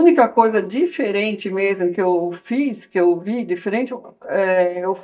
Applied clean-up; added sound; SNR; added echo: neural mask model DeepFilterNet 3.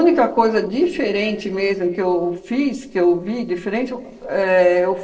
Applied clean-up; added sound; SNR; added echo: neural separator model SepFormer DNS4.